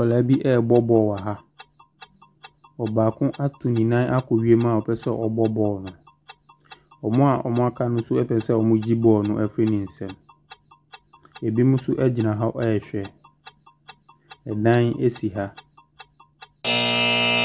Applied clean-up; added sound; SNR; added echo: none; Alarm / Clock; 11 dB; none.